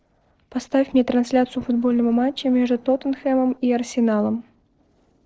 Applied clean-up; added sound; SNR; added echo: neural separator model SepFormer DNS4.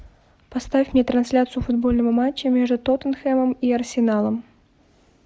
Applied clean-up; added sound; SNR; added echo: none; none; none; none.